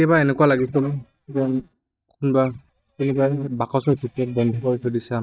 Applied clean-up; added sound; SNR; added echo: neural mask model DeepFilterNet 3.